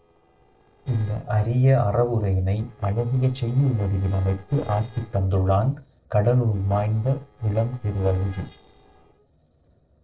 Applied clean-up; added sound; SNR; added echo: neural separator model SepFormer DNS4.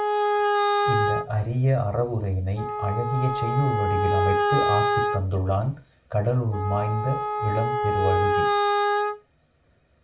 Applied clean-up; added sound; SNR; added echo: none; Wind instrument, woodwind instrument; -1 dB; reverberation time 0.3 s.